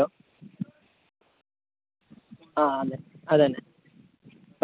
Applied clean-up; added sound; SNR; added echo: none; none; none; none.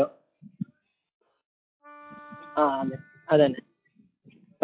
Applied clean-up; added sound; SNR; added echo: classical method log-MMSE.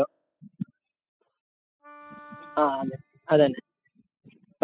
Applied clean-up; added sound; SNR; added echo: classical method spectral subtraction.